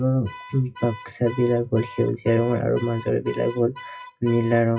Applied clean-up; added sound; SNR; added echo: classical method WPE with log-MMSE.